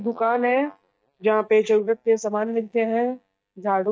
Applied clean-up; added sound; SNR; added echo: neural mask model DeepFilterNet 3.